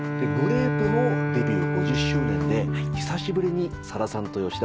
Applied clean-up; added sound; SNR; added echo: none; Bowed string instrument; -1 dB; none.